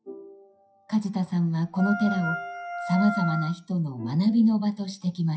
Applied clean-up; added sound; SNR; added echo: classical method WPE with log-MMSE.